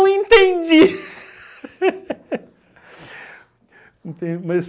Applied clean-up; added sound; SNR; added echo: none; none; none; none.